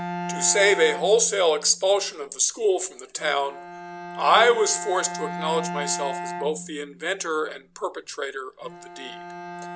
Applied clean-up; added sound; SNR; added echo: none; Bowed string instrument + Brass instrument; 11 dB; none.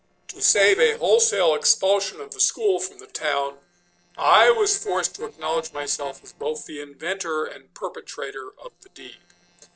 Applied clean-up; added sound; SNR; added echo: neural separator model SepFormer DNS4.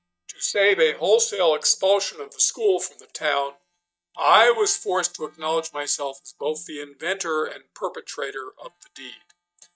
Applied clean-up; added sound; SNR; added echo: neural mask model DeepFilterNet 3.